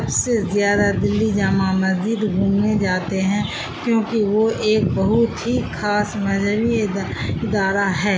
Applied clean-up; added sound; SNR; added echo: none; none; none; none.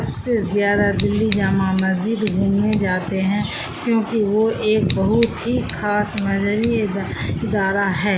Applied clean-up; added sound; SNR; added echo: none; Scissors; 13 dB; none.